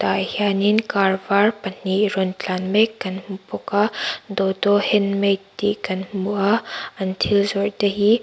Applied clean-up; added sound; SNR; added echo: none; none; none; none.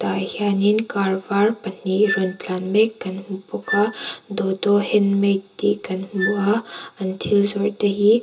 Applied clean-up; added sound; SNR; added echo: none; Wind instrument, woodwind instrument; 12 dB; reverberation time 0.2 s.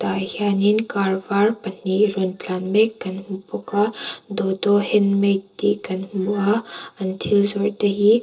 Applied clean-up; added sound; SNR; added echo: neural separator model SepFormer DNS4.